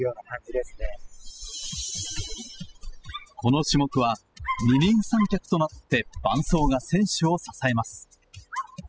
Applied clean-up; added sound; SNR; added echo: classical method spectral subtraction.